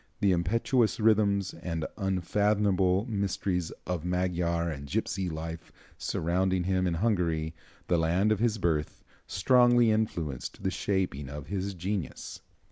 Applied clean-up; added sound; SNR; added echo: none; none; none; none.